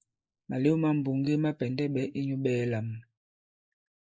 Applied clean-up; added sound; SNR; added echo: neural mask model Resemble Enhance denoiser.